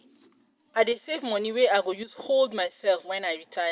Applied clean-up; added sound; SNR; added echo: none; none; none; none.